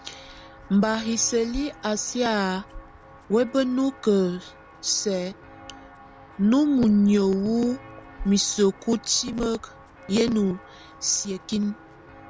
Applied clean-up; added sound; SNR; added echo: none; Walk, footsteps; 19 dB; none.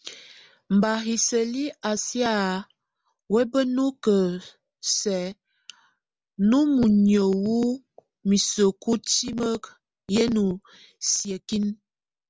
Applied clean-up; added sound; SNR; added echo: none; none; none; none.